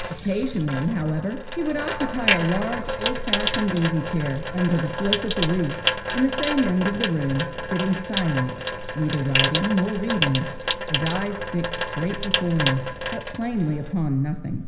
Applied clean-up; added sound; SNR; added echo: none; Sink (filling or washing) / Water tap, faucet; 2 dB; reverberation time 0.9 s.